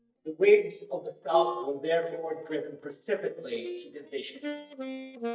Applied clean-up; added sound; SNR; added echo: neural mask model DeepFilterNet 3.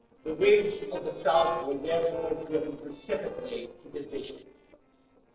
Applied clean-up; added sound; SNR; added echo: neural separator model SepFormer DNS4.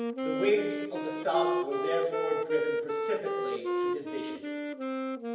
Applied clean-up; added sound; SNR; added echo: none; Wind instrument, woodwind instrument; -1 dB; reverberation time 1.0 s.